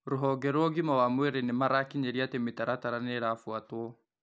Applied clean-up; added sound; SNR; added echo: none; none; none; none.